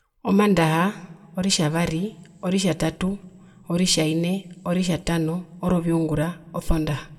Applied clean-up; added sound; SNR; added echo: none; none; none; reverberation time 0.4 s.